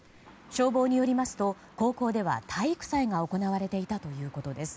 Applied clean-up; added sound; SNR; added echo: none; none; none; none.